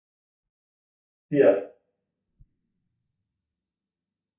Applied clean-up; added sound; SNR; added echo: neural mask model DeepFilterNet 3.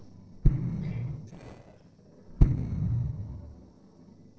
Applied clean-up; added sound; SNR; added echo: neural separator model SepFormer DNS4.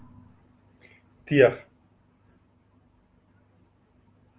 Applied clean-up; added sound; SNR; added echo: none; none; none; none.